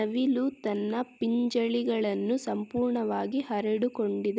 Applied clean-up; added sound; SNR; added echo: none; none; none; none.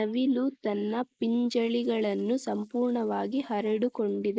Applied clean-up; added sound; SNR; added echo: neural mask model Resemble Enhance denoiser.